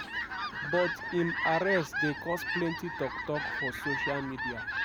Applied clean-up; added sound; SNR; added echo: none; Fowl; 1 dB; none.